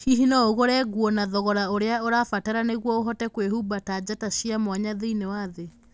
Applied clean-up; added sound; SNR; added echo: none; none; none; none.